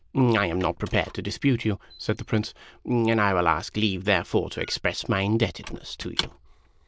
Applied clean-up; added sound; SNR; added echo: neural diffusion model UNIVERSE++.